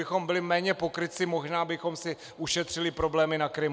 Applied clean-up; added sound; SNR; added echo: none; none; none; none.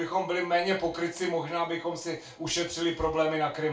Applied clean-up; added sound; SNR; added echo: none; none; none; reverberation time 0.2 s.